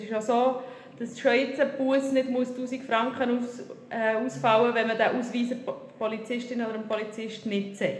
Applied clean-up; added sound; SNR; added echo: none; none; none; reverberation time 0.9 s.